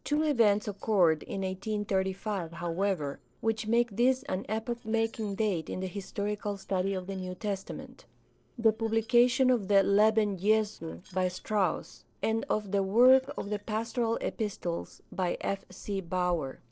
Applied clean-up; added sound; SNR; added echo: neural separator model SepFormer DNS4.